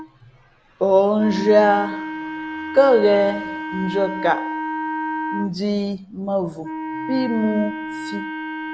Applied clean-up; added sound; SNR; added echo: none; Wind instrument, woodwind instrument; 8 dB; none.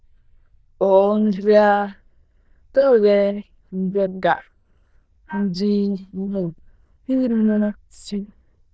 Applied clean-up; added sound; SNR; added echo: neural diffusion model UNIVERSE++.